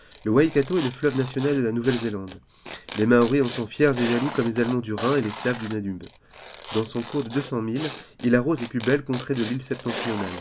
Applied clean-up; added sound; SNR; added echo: none; Tearing; 14 dB; none.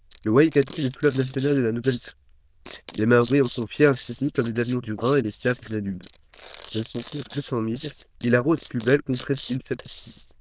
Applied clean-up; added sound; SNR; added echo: neural diffusion model UNIVERSE++.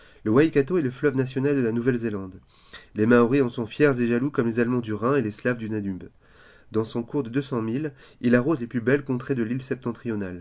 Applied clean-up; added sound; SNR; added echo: none; none; none; none.